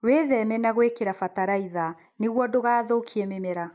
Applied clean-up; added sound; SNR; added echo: none; none; none; none.